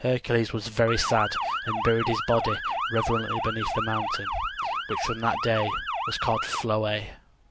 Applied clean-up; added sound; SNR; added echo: none; Motor vehicle (road) / Siren; 3 dB; none.